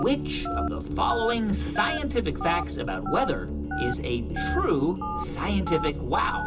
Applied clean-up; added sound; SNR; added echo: none; Telephone; 9 dB; reverberation time 0.2 s.